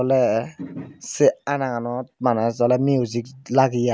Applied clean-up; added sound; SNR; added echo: none; none; none; none.